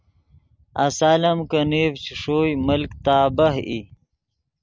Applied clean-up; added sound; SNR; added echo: none; none; none; none.